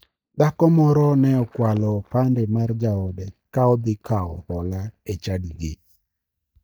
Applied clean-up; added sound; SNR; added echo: neural mask model DeepFilterNet 3.